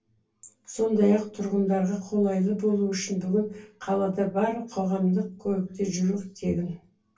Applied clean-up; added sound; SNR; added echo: none; none; none; reverberation time 0.1 s.